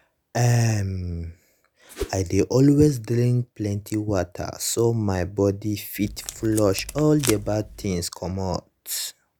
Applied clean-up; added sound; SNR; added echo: none; Packing tape, duct tape + Whoosh, swoosh, swish; 11 dB; none.